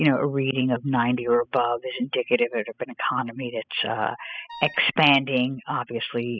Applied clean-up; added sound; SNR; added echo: classical method spectral subtraction.